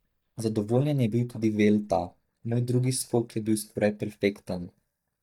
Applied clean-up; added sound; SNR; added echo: neural mask model DeepFilterNet 3.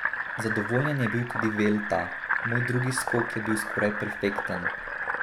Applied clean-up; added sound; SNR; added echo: none; Fill (with liquid); 2 dB; none.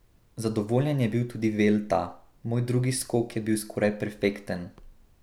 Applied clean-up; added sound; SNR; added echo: none; none; none; none.